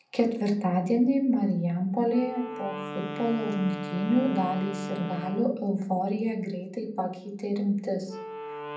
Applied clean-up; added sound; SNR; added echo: none; Wind instrument, woodwind instrument; 13 dB; reverberation time 0.6 s.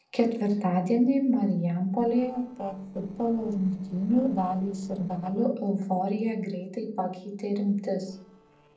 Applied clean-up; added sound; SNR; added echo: neural separator model SepFormer DNS4.